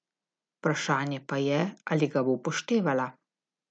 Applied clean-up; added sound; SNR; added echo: none; none; none; none.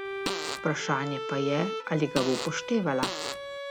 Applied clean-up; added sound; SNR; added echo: none; Fart + Bowed string instrument; 4 dB; none.